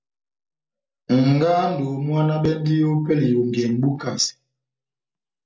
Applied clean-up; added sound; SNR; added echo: none; none; none; none.